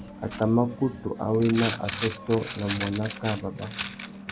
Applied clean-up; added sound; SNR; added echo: none; Coin (dropping); 9 dB; none.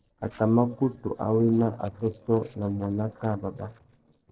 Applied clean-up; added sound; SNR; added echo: neural separator model SepFormer DNS4.